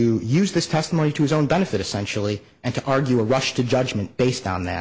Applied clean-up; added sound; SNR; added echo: none; none; none; none.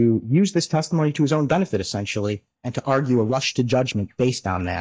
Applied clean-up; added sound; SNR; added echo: neural mask model DeepFilterNet 3.